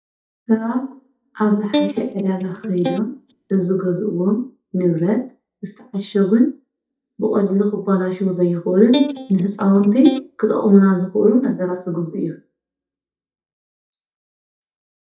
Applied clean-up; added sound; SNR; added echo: neural mask model DeepFilterNet 3.